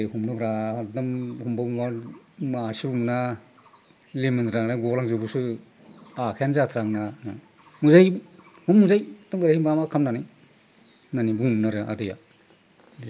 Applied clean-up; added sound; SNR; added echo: none; none; none; none.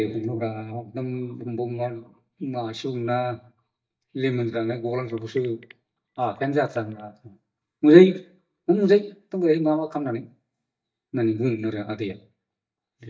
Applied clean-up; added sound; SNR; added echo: neural mask model DeepFilterNet 3.